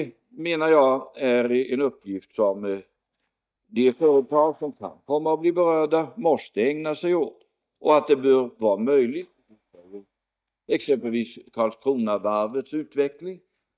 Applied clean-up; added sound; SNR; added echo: neural mask model DeepFilterNet 3.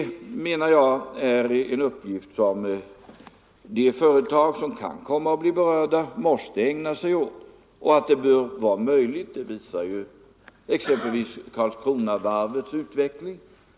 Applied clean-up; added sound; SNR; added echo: none; none; none; none.